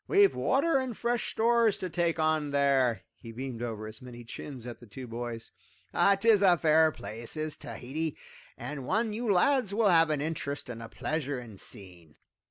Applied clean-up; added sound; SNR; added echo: neural mask model Resemble Enhance denoiser.